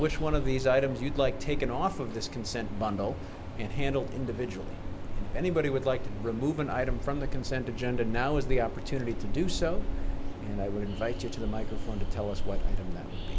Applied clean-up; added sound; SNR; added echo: none; Train; 0 dB; none.